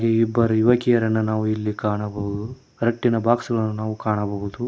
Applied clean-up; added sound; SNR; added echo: none; none; none; none.